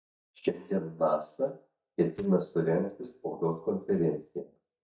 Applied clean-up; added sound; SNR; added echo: neural mask model DeepFilterNet 3.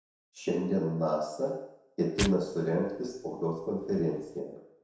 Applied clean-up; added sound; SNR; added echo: none; Tearing; 10 dB; reverberation time 0.7 s.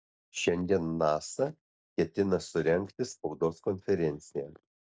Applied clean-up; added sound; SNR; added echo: none; none; none; none.